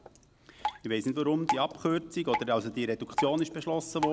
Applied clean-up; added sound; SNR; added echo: none; Drip; 6 dB; none.